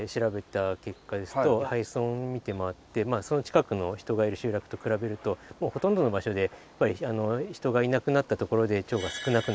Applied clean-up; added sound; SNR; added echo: none; none; none; none.